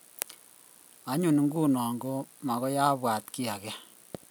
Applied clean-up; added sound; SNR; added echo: none; none; none; none.